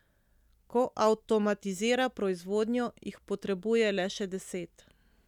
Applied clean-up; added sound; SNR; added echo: none; none; none; none.